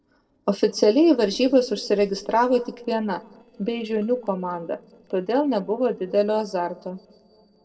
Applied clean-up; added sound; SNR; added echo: neural separator model SepFormer DNS4.